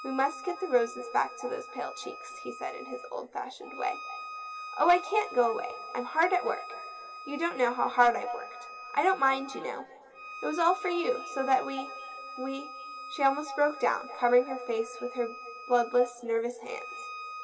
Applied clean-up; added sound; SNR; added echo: none; Bowed string instrument; 13 dB; reverberation time 2.7 s.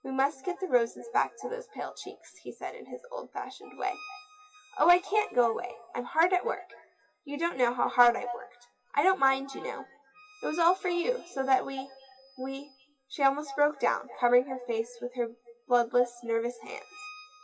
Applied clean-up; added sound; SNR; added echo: classical method WPE with log-MMSE.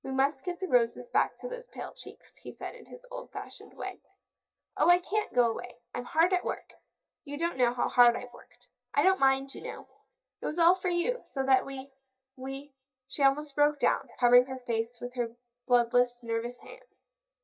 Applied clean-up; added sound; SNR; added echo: neural mask model DeepFilterNet 3.